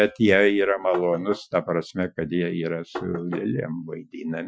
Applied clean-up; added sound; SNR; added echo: classical method Wiener filter.